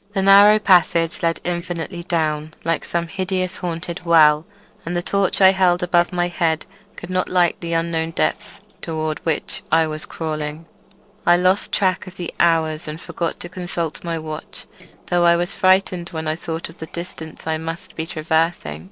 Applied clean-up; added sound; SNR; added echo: neural separator model SepFormer DNS4.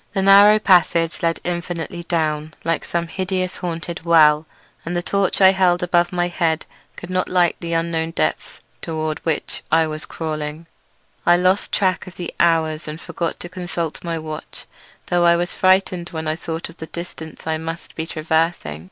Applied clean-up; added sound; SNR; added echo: none; none; none; none.